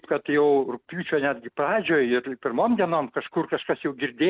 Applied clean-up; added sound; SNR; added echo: none; none; none; none.